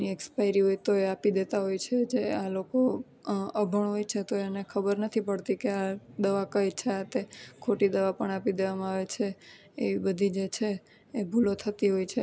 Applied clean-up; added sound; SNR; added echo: none; none; none; none.